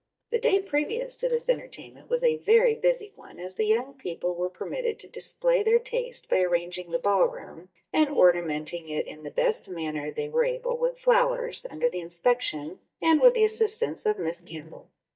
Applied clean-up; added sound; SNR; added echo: neural mask model DeepFilterNet 3.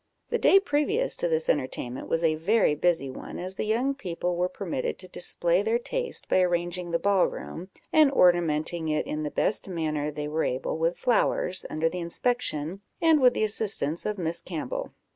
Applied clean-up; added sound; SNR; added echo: none; none; none; none.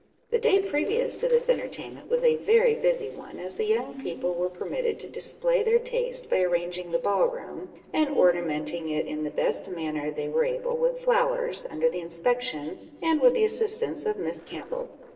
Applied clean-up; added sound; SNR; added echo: neural separator model SepFormer DNS4.